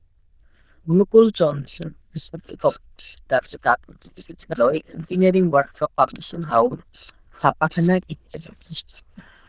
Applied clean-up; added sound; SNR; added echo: neural diffusion model UNIVERSE++.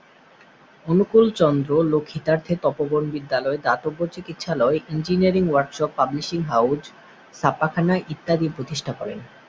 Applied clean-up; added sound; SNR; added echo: none; none; none; none.